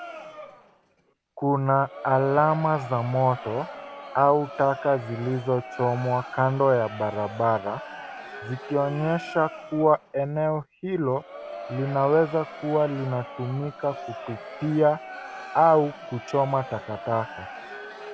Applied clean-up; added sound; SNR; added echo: none; Crowd; 14 dB; none.